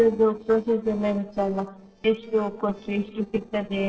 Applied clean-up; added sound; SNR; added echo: neural separator model SepFormer DNS4.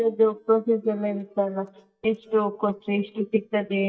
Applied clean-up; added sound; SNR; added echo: neural mask model DeepFilterNet 3.